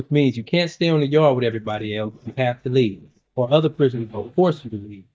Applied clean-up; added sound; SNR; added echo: neural mask model DeepFilterNet 3.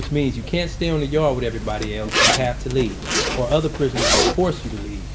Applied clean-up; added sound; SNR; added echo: none; Zipper (clothing); 2 dB; reverberation time 0.4 s.